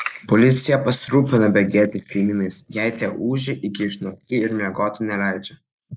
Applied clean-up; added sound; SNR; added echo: neural mask model Resemble Enhance denoiser.